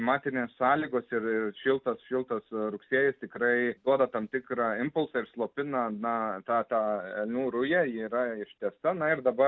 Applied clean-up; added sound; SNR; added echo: none; none; none; none.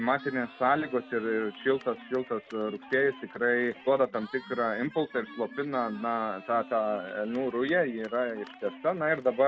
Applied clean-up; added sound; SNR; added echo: none; Marimba, xylophone + Cheering; 19 dB; none.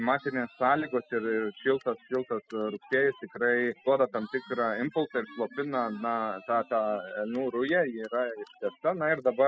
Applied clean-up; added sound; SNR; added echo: classical method spectral subtraction.